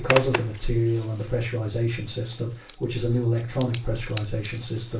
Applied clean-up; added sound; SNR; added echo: none; Zipper (clothing); 10 dB; reverberation time 0.2 s.